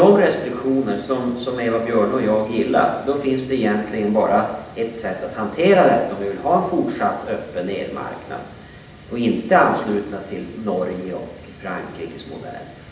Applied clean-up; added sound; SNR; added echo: none; none; none; reverberation time 0.8 s.